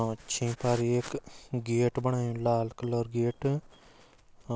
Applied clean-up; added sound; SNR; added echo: none; none; none; none.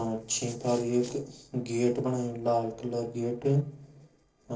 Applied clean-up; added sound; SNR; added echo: neural separator model SepFormer DNS4.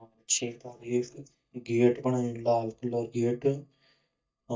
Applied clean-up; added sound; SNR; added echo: neural mask model DeepFilterNet 3.